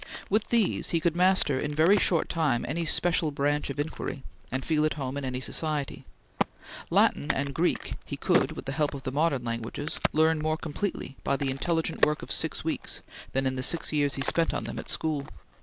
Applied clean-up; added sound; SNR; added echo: none; Crack; 11 dB; none.